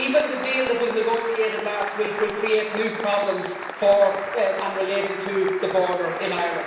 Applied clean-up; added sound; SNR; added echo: none; Applause; 9 dB; reverberation time 0.9 s.